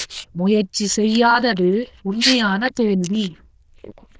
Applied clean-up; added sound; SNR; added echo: neural diffusion model UNIVERSE++.